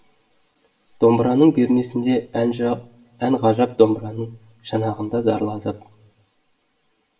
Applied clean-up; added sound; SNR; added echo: none; none; none; reverberation time 0.5 s.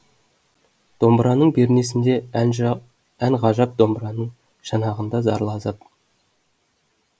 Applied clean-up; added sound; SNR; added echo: none; none; none; none.